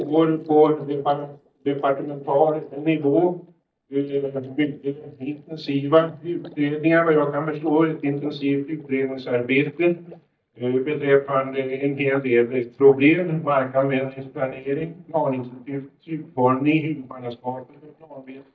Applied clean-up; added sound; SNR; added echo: neural mask model DeepFilterNet 3.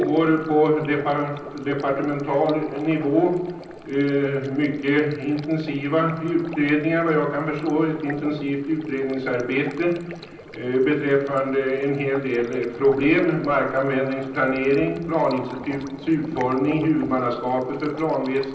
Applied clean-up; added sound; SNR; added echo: none; Stream; 19 dB; reverberation time 0.6 s.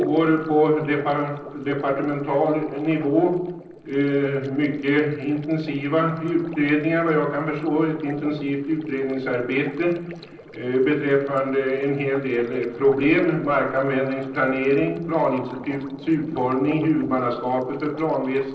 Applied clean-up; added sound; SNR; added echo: neural separator model SepFormer DNS4.